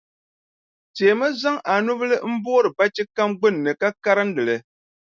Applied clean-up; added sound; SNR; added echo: none; none; none; none.